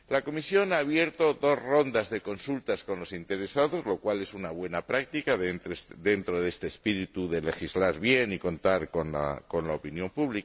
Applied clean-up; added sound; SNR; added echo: none; none; none; none.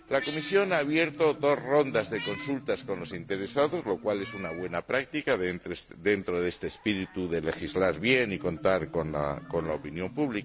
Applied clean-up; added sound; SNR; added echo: none; Marimba, xylophone + Meow; 15 dB; none.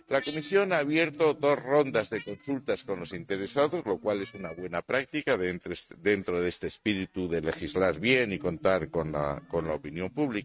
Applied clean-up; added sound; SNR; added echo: neural mask model RNNoise.